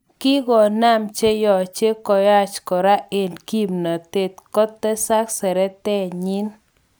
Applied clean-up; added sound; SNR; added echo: none; none; none; none.